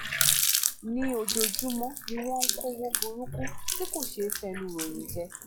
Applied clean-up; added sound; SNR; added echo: classical method log-MMSE.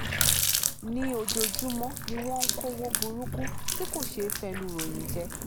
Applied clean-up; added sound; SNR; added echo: none; Water tap, faucet; -4 dB; none.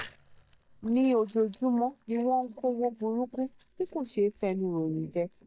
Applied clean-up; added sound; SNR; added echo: neural mask model DeepFilterNet 3.